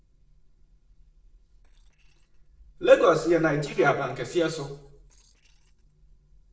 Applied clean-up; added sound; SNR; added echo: neural separator model SepFormer DNS4.